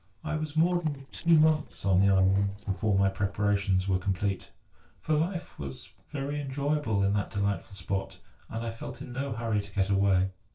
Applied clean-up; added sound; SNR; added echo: neural separator model SepFormer DNS4.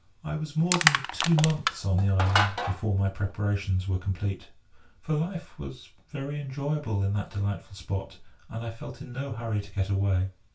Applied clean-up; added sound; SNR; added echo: none; Crushing; 1 dB; reverberation time 0.2 s.